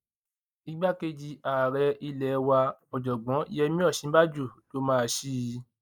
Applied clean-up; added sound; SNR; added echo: neural mask model Resemble Enhance denoiser.